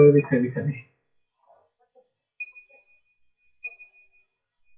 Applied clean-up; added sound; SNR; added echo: classical method WPE with log-MMSE.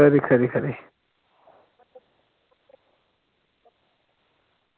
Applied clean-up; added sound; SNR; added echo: none; none; none; none.